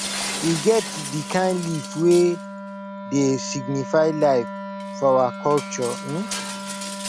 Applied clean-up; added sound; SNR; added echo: none; Shatter + Wind instrument, woodwind instrument; 8 dB; none.